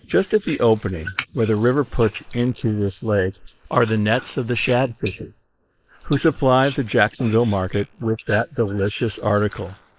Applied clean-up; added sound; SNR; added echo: neural mask model Resemble Enhance denoiser.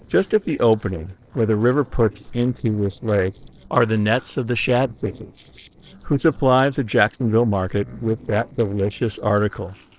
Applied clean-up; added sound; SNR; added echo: neural separator model SepFormer DNS4.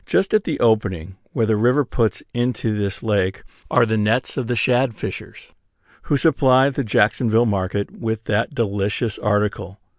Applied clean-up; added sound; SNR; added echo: none; none; none; none.